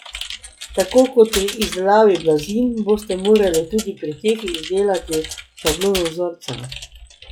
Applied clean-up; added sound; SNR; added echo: classical method log-MMSE.